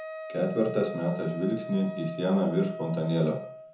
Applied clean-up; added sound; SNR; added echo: none; Wind instrument, woodwind instrument; 10 dB; reverberation time 0.5 s.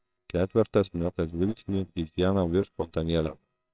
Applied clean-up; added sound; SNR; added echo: neural separator model SepFormer WHAMR!.